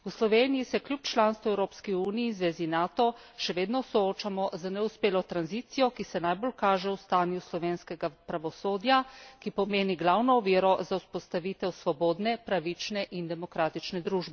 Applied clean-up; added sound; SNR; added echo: none; none; none; none.